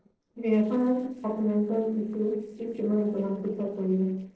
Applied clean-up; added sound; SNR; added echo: neural separator model SepFormer DNS4.